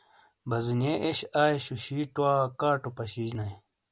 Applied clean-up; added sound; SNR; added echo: none; none; none; none.